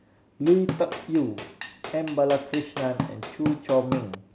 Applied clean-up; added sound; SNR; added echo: none; Drum / Drum kit; 8 dB; none.